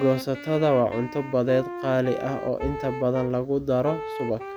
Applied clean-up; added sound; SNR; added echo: none; Wind instrument, woodwind instrument; 11 dB; none.